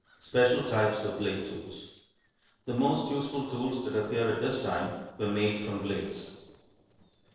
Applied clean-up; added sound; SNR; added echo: neural separator model SepFormer DNS4.